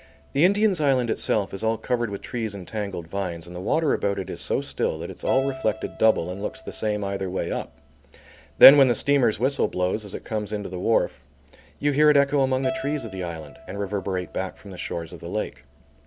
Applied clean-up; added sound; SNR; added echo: none; Keyboard (musical); 18 dB; none.